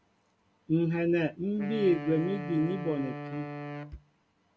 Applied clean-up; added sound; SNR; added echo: none; Wind instrument, woodwind instrument; 9 dB; none.